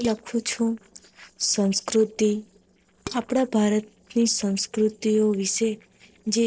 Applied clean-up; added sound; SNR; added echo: neural separator model SepFormer DNS4.